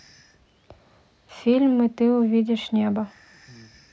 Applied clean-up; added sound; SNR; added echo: none; none; none; none.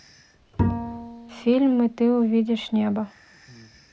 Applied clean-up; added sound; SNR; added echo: none; Bowed string instrument; 7 dB; none.